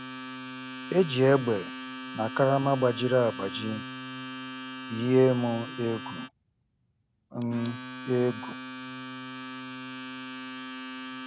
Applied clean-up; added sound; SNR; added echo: none; Domestic sounds, home sounds; 10 dB; none.